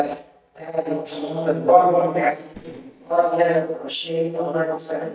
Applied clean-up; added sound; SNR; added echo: neural mask model DeepFilterNet 3.